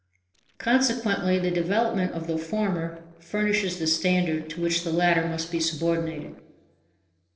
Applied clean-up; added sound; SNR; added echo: neural separator model SepFormer DNS4.